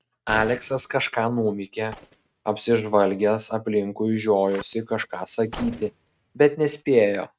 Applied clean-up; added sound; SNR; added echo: neural mask model RNNoise.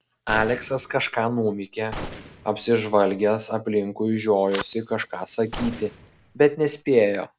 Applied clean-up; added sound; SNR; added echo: none; Fire + Gunshot, gunfire; 15 dB; none.